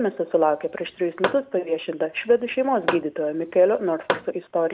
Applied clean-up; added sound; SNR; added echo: none; Tap / Hammer; 8 dB; none.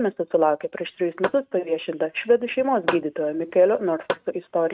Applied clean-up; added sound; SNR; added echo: neural mask model RNNoise.